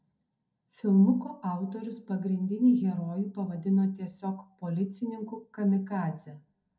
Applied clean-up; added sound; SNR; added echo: none; none; none; reverberation time 0.2 s.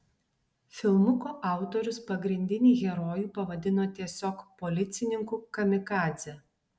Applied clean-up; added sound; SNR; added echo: none; none; none; none.